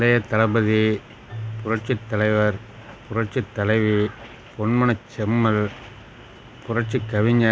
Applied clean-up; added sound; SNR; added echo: none; Keyboard (musical); 17 dB; none.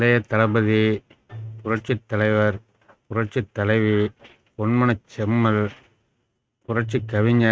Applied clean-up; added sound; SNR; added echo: neural mask model RNNoise.